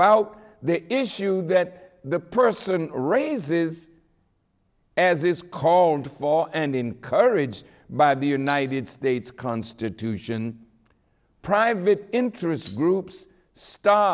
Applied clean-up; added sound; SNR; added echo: none; Rattle (instrument); 7 dB; none.